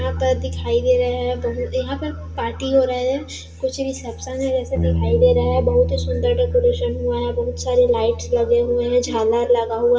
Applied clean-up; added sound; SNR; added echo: none; Bass guitar; 7 dB; reverberation time 0.8 s.